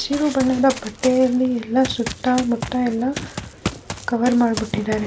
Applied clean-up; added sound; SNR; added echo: none; Run; 12 dB; none.